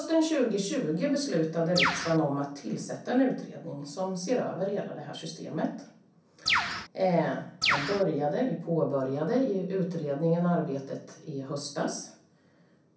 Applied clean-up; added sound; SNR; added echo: none; Bird; -2 dB; reverberation time 0.6 s.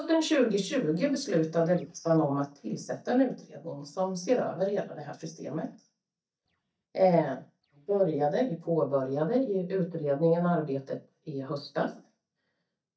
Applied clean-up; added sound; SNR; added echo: neural mask model DeepFilterNet 3.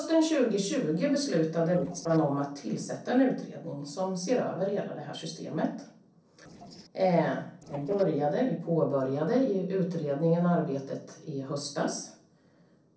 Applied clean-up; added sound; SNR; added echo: neural separator model SepFormer DNS4.